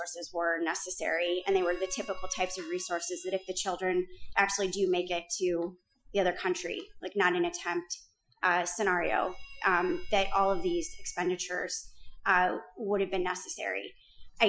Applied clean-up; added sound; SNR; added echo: classical method Wiener filter.